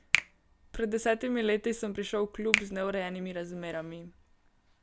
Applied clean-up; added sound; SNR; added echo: none; Finger snapping; 4 dB; none.